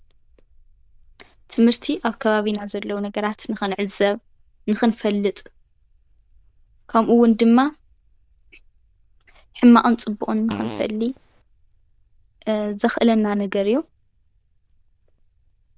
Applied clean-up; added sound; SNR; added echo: neural diffusion model UNIVERSE++.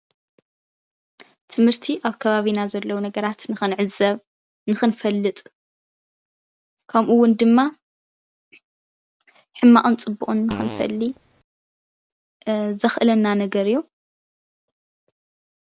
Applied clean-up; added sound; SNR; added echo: none; Fart; 11 dB; none.